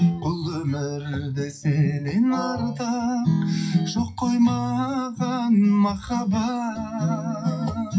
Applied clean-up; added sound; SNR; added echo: classical method WPE with log-MMSE.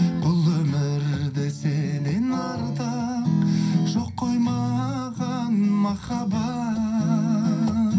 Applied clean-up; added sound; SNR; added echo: none; Brass instrument; 17 dB; reverberation time 0.3 s.